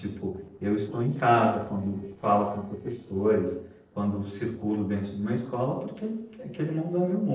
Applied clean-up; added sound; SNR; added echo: neural separator model SepFormer DNS4.